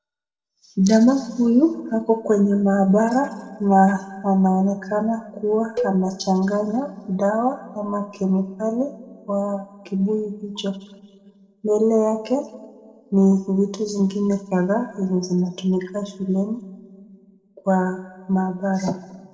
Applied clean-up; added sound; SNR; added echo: neural separator model SepFormer DNS4.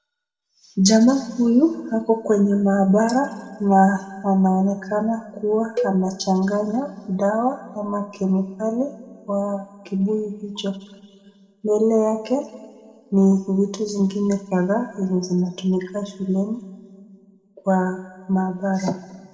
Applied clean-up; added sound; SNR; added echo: none; Cowbell; 10 dB; reverberation time 1.5 s.